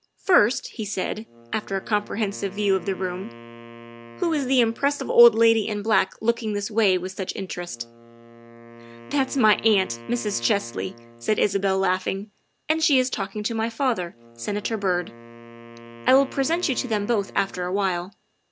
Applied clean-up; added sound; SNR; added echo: none; Wind instrument, woodwind instrument; 20 dB; none.